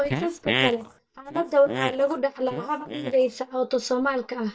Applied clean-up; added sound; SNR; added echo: neural mask model DeepFilterNet 3.